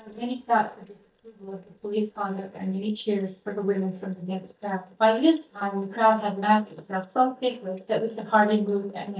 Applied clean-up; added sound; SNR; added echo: neural mask model DeepFilterNet 3.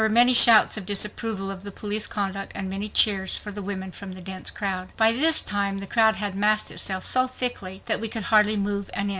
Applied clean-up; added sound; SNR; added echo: none; none; none; none.